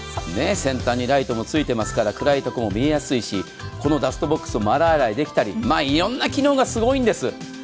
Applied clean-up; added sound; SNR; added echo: none; none; none; none.